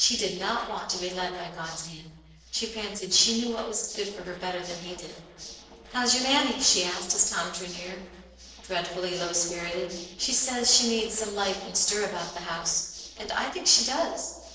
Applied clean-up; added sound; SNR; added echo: neural separator model SepFormer DNS4.